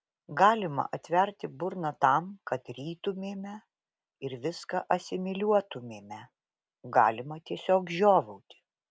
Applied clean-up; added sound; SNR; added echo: none; none; none; none.